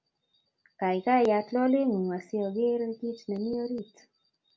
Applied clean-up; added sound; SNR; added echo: none; none; none; none.